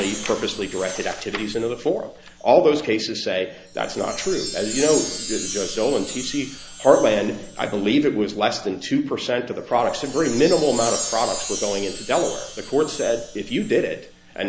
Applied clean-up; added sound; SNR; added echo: none; Chime; 11 dB; none.